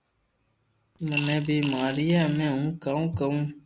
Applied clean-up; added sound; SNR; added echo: none; Coin (dropping) / Glass; 4 dB; none.